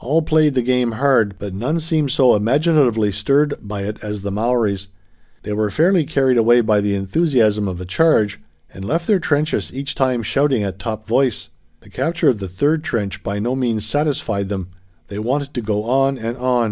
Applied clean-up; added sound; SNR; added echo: none; none; none; none.